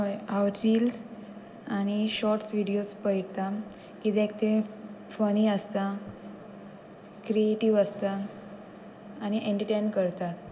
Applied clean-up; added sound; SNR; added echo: none; none; none; reverberation time 1.1 s.